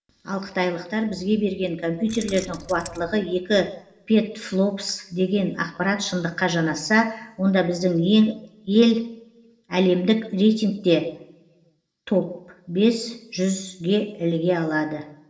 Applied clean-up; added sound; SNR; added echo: none; Keys jangling; 16 dB; reverberation time 0.6 s.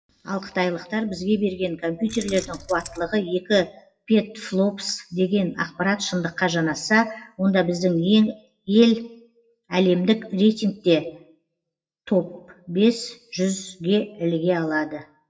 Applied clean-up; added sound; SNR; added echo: classical method WPE with log-MMSE.